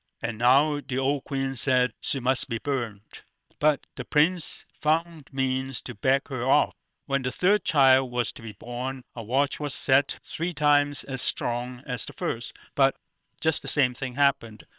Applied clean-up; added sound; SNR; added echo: neural separator model SepFormer WHAM!.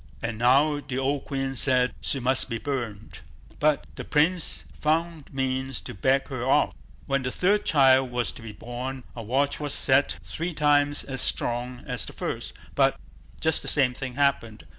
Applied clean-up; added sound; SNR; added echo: none; Purr; 16 dB; none.